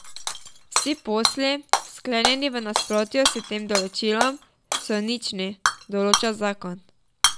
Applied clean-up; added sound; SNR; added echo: none; Shatter / Hammer; 1 dB; none.